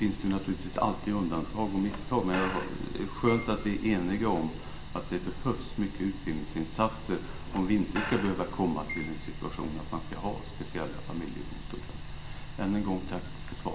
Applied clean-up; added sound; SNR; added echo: none; Squeak / Screech; 12 dB; reverberation time 0.8 s.